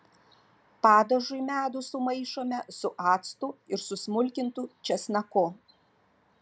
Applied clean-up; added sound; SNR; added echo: none; none; none; none.